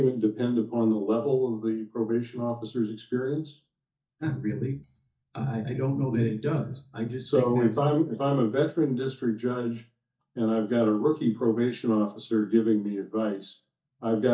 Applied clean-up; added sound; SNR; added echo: neural mask model DeepFilterNet 3.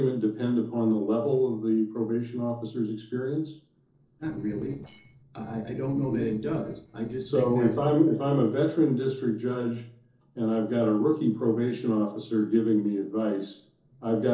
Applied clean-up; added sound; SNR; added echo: neural separator model SepFormer DNS4.